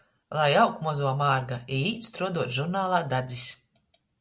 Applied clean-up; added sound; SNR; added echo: none; none; none; none.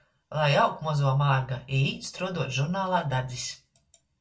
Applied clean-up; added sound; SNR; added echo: none; none; none; reverberation time 0.2 s.